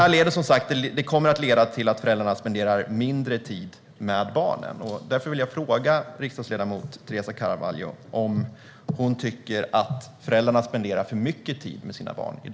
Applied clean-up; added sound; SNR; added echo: none; none; none; none.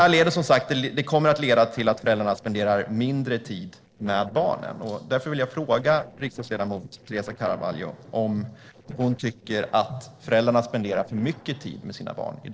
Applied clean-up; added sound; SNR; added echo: neural separator model SepFormer DNS4.